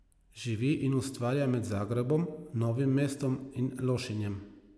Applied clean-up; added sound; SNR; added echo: none; none; none; none.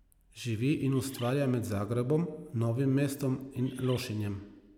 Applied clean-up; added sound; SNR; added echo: none; Bird; 20 dB; none.